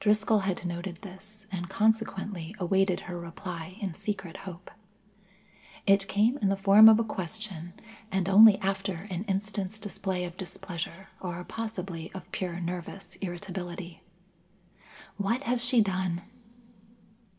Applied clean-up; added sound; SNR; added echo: none; none; none; reverberation time 1.9 s.